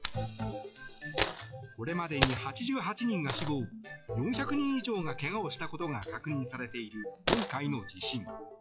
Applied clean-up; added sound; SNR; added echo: classical method log-MMSE.